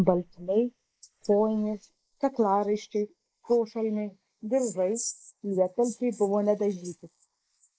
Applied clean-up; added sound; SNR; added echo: neural mask model Resemble Enhance denoiser.